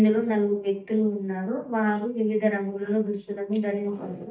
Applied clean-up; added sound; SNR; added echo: neural mask model DeepFilterNet 3.